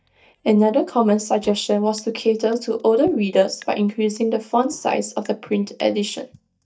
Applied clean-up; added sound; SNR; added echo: neural mask model DeepFilterNet 3.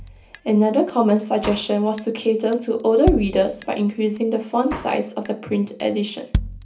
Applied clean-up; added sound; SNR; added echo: none; Drum kit; 11 dB; reverberation time 0.3 s.